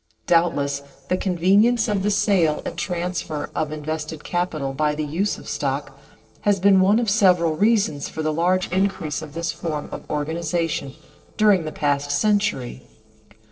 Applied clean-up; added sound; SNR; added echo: neural separator model SepFormer DNS4.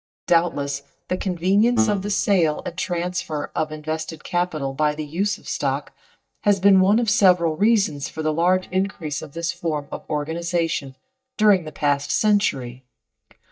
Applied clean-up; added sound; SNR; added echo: neural mask model DeepFilterNet 3.